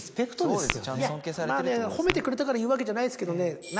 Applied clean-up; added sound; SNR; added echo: none; Tap / Glass; 11 dB; none.